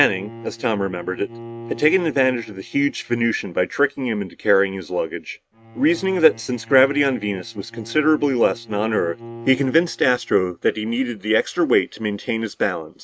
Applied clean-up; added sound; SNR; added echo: neural mask model RNNoise.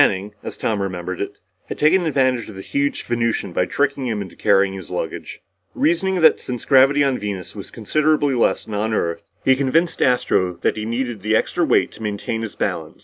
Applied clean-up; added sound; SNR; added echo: none; none; none; none.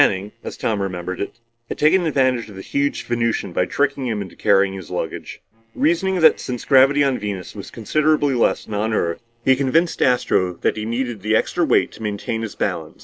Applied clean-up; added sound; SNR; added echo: neural separator model SepFormer DNS4.